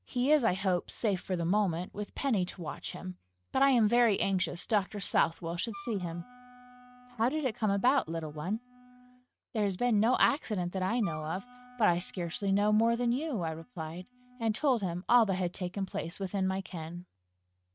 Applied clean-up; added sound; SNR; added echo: neural mask model RNNoise.